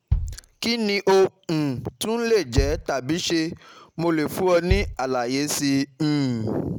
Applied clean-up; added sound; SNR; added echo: none; Bass drum; 8 dB; none.